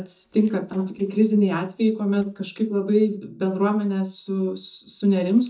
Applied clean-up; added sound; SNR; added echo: neural mask model DeepFilterNet 3.